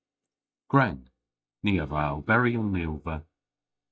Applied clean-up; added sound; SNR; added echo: neural mask model DeepFilterNet 3.